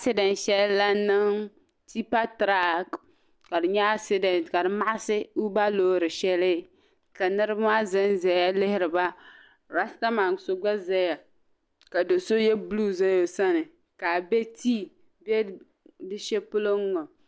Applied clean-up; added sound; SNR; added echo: none; none; none; none.